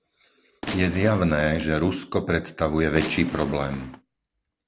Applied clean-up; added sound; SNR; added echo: none; Gunshot, gunfire; 11 dB; none.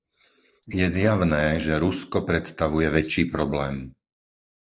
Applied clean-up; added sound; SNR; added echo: neural mask model Resemble Enhance denoiser.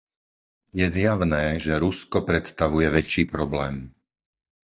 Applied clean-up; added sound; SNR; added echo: neural mask model DeepFilterNet 3.